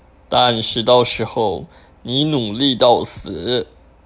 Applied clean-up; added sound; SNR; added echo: none; none; none; none.